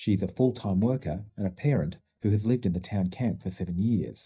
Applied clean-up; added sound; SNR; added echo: neural mask model DeepFilterNet 3.